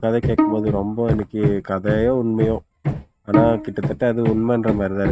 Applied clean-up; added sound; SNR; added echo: neural mask model RNNoise.